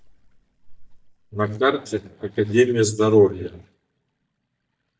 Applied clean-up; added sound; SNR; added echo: neural mask model DeepFilterNet 3.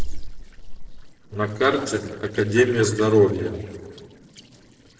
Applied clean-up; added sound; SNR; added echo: neural separator model SepFormer DNS4.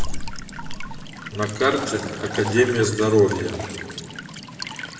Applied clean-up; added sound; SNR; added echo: none; Walk, footsteps / Stream / Trickle, dribble / Chirp, tweet; 11 dB; reverberation time 1.5 s.